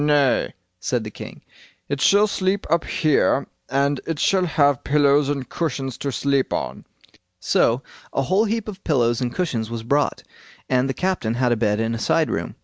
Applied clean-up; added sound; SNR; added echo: none; none; none; none.